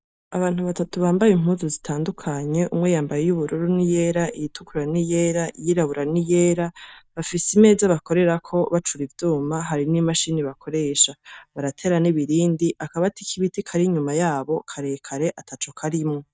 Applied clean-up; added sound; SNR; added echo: neural mask model DeepFilterNet 3.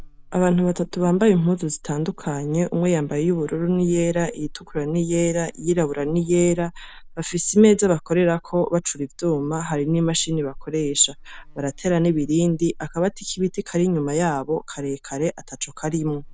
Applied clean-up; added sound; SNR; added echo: none; Buzz; 20 dB; none.